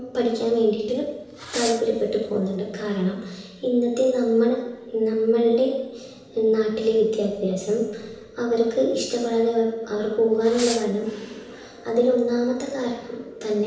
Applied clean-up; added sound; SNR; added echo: none; Fireworks; 17 dB; reverberation time 0.9 s.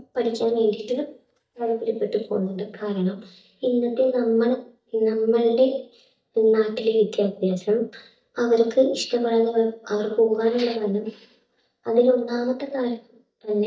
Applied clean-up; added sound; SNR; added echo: neural mask model DeepFilterNet 3.